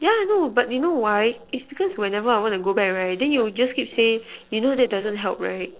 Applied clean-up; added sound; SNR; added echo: neural separator model SepFormer DNS4.